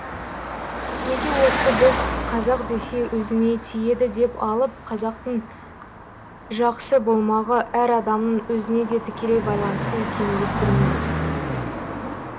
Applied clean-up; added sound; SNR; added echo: none; Car passing by; 4 dB; none.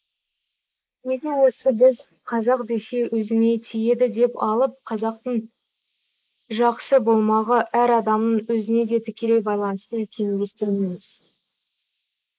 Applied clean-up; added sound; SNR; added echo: neural mask model Resemble Enhance denoiser.